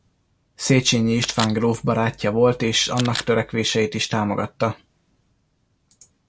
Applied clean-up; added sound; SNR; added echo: none; Camera; 13 dB; none.